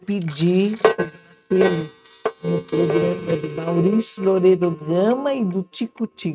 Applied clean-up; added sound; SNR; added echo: neural mask model RNNoise.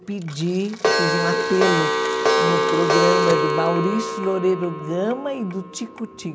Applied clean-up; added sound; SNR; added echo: none; Clock; -1 dB; none.